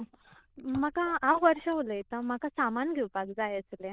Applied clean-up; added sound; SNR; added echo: neural diffusion model UNIVERSE++.